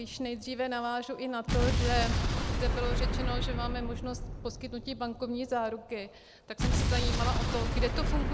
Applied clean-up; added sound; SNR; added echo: none; Explosion; -4 dB; none.